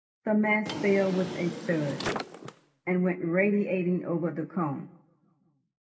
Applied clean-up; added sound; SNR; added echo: none; Drawer open or close; 9 dB; reverberation time 0.8 s.